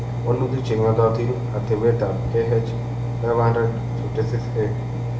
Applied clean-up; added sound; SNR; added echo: none; Engine; 2 dB; reverberation time 0.6 s.